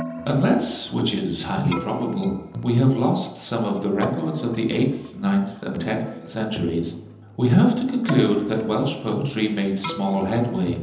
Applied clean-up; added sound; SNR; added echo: none; Keyboard (musical); 13 dB; reverberation time 0.9 s.